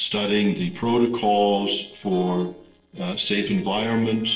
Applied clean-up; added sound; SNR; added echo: neural separator model SepFormer DNS4.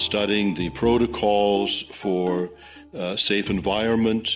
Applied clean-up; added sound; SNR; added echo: none; none; none; none.